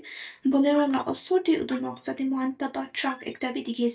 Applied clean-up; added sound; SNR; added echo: neural mask model DeepFilterNet 3.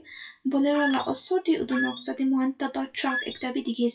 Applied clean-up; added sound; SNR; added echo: classical method WPE with log-MMSE.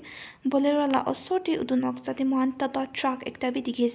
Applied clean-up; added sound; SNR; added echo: none; none; none; none.